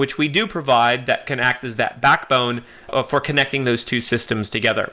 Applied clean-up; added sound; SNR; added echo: none; none; none; none.